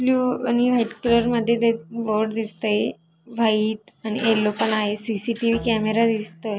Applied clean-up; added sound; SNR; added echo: none; Bowed string instrument; 19 dB; none.